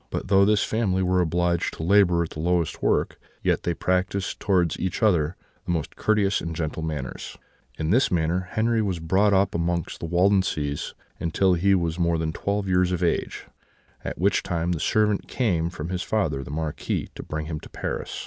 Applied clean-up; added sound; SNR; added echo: none; none; none; none.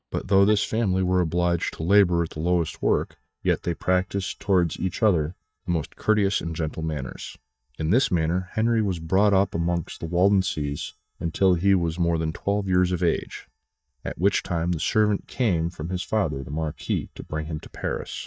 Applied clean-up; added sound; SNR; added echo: neural mask model DeepFilterNet 3.